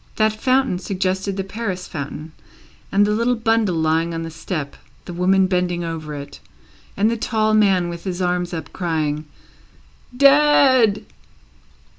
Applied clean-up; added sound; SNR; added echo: none; none; none; none.